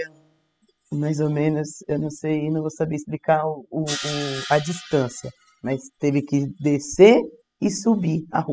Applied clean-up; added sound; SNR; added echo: classical method spectral subtraction.